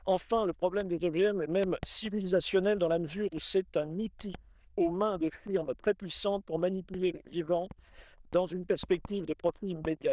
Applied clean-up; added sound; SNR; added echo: neural diffusion model UNIVERSE++.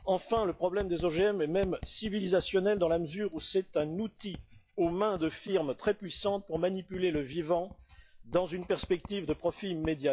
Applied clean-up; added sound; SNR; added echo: classical method log-MMSE.